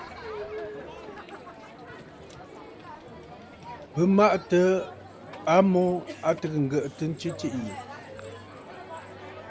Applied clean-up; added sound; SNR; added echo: none; Crowd; 14 dB; none.